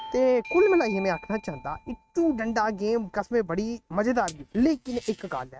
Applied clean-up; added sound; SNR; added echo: neural mask model RNNoise.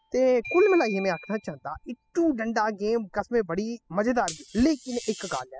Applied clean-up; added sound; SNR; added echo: classical method spectral subtraction.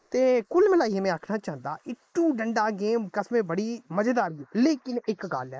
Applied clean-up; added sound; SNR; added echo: neural mask model Resemble Enhance denoiser.